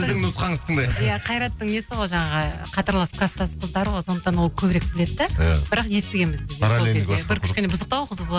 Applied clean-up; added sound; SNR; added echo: none; none; none; none.